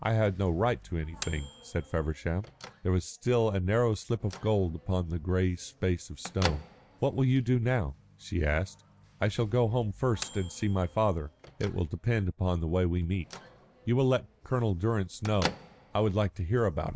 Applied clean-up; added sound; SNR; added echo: none; Microwave oven / Bell; 16 dB; none.